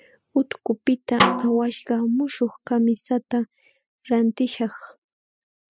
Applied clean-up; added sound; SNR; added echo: classical method spectral subtraction.